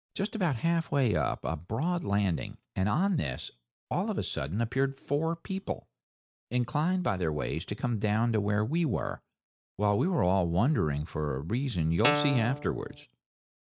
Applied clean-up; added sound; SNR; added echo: none; Guitar; 2 dB; none.